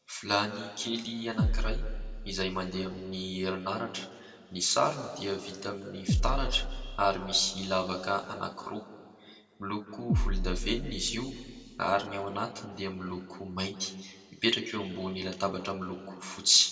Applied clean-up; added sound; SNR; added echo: none; Bass drum; 0 dB; reverberation time 1.8 s.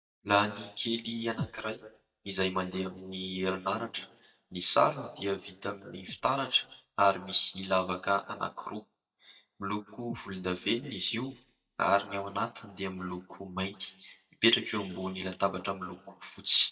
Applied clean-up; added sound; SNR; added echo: neural mask model DeepFilterNet 3.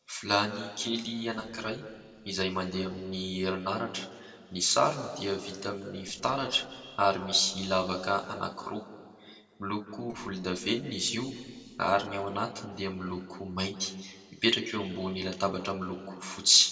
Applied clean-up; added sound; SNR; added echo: neural separator model SepFormer DNS4.